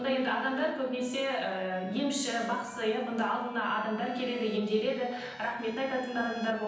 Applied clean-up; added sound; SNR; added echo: none; Bowed string instrument; 19 dB; reverberation time 0.9 s.